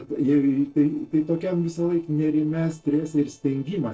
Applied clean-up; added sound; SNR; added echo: neural separator model SepFormer DNS4.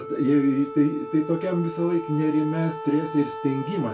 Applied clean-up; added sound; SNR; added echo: none; Wind instrument, woodwind instrument; 11 dB; reverberation time 0.2 s.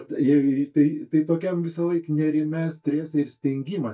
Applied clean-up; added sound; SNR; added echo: neural mask model DeepFilterNet 3.